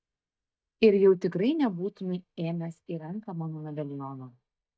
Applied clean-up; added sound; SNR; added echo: neural mask model DeepFilterNet 3.